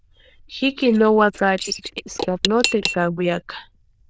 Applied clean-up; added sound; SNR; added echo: neural diffusion model UNIVERSE++.